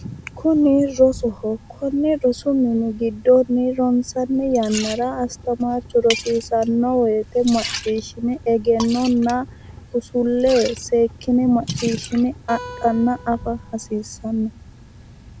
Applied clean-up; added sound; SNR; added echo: none; Acoustic guitar + Liquid; 15 dB; none.